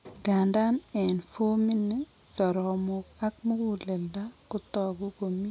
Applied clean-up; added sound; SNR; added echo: none; none; none; none.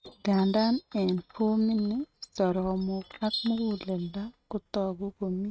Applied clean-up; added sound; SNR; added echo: neural mask model RNNoise.